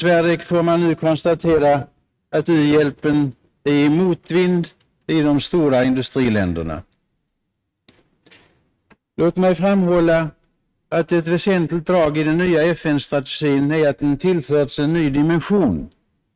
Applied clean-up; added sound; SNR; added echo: neural mask model RNNoise.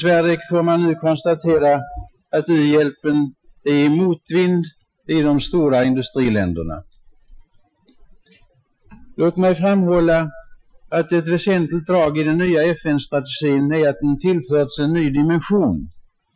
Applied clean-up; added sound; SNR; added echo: classical method Wiener filter.